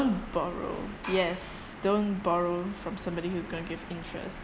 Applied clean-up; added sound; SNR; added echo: none; none; none; none.